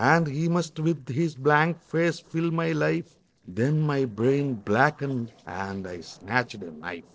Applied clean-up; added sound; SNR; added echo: neural separator model SepFormer DNS4.